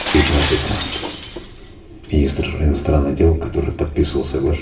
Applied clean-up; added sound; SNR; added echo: none; Shatter; 11 dB; reverberation time 0.7 s.